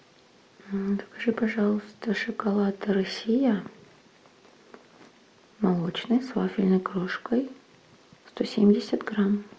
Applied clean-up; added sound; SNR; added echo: none; none; none; none.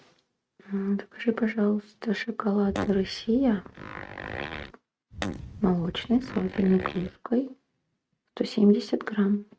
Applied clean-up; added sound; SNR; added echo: neural mask model RNNoise.